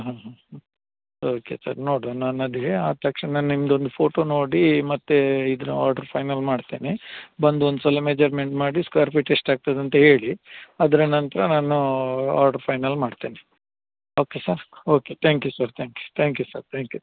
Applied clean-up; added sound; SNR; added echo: none; none; none; none.